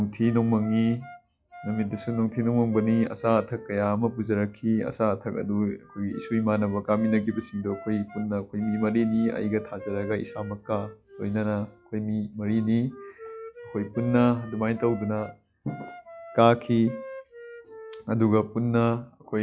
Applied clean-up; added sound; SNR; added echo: classical method log-MMSE.